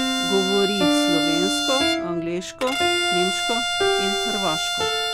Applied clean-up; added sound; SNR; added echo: none; Bowed string instrument + Piano; -5 dB; none.